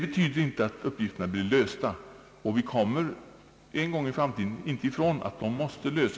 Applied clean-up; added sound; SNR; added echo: none; none; none; none.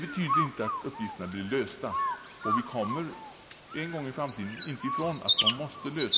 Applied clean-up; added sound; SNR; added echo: none; Bird; -5 dB; none.